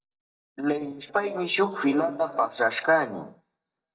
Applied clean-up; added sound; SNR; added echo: neural mask model DeepFilterNet 3.